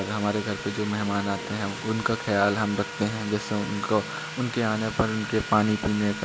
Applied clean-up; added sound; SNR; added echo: none; Sawing; 10 dB; none.